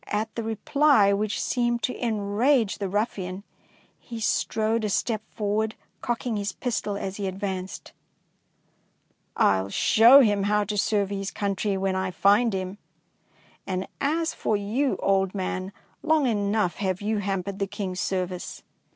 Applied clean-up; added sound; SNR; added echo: none; none; none; none.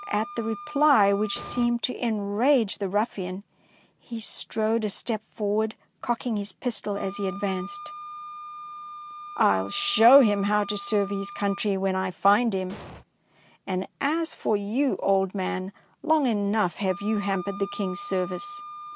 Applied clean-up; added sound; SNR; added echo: none; Explosion + Wind instrument, woodwind instrument; 16 dB; none.